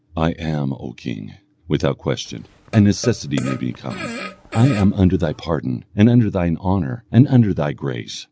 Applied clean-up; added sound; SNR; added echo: none; Fart; 14 dB; none.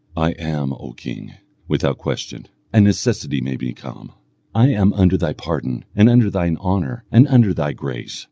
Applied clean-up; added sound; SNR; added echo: none; none; none; none.